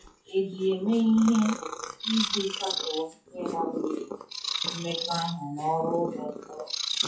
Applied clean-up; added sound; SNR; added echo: classical method WPE with log-MMSE.